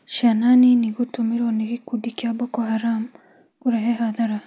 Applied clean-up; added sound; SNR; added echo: none; none; none; none.